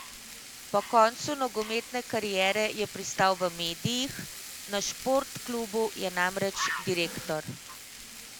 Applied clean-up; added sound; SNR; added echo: none; Frying (food) + Bird; 11 dB; none.